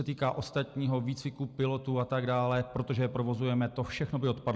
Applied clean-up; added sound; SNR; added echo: none; none; none; none.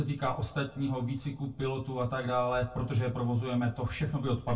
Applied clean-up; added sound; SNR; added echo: none; none; none; reverberation time 0.2 s.